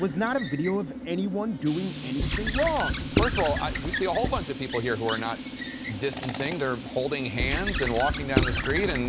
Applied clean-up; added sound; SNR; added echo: none; Tools + Squeak / Writing; 1 dB; none.